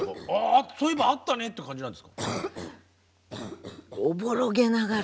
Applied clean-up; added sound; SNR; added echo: none; Cough; 12 dB; none.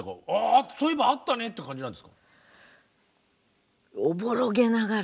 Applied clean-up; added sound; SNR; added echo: none; none; none; none.